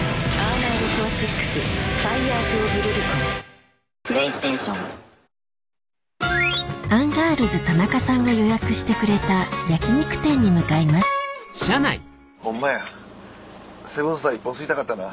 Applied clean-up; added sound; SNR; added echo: none; none; none; none.